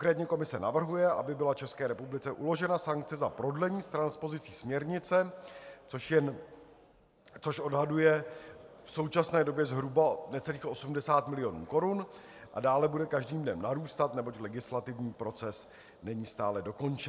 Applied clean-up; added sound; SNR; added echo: none; none; none; none.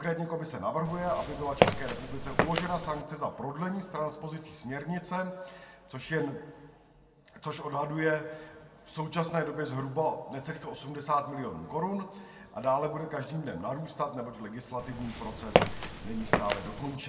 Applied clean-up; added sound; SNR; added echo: none; Walk, footsteps; -3 dB; reverberation time 1.2 s.